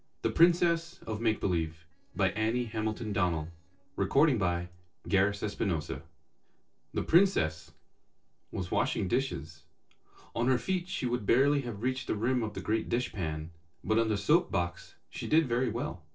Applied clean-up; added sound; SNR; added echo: neural separator model SepFormer DNS4.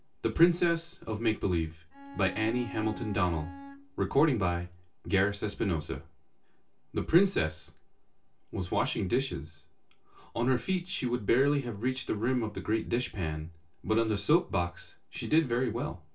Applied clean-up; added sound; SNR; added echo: none; Bowed string instrument; 13 dB; reverberation time 0.2 s.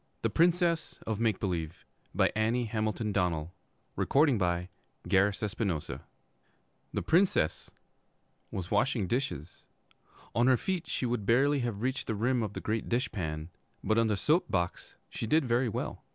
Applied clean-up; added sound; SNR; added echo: none; none; none; none.